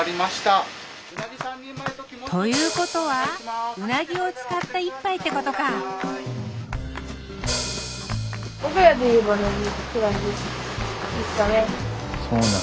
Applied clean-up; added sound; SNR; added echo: none; Hi-hat; 13 dB; none.